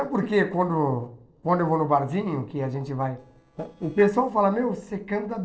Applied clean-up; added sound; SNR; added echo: neural separator model SepFormer DNS4.